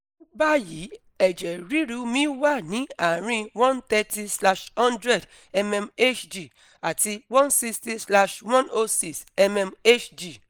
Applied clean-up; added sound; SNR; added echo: neural mask model Resemble Enhance denoiser.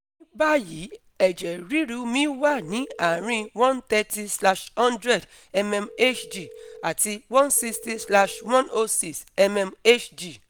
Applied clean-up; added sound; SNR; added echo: none; Telephone; 18 dB; none.